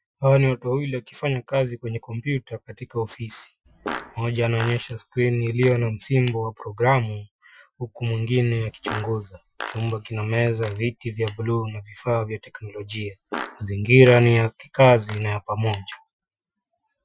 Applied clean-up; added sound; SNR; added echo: classical method Wiener filter.